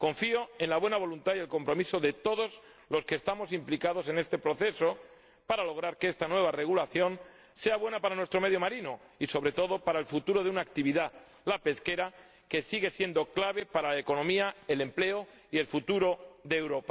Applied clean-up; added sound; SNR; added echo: none; none; none; none.